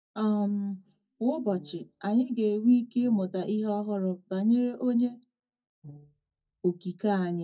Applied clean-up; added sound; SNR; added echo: neural mask model DeepFilterNet 3.